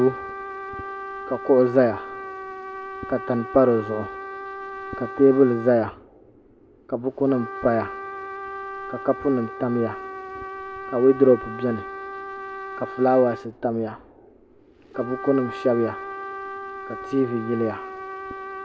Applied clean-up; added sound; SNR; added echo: none; Trumpet; 11 dB; none.